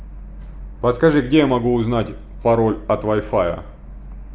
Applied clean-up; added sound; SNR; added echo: none; none; none; none.